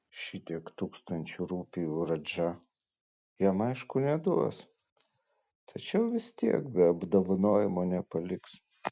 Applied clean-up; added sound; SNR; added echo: none; none; none; none.